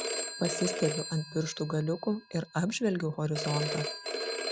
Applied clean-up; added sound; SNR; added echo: none; Telephone; 5 dB; none.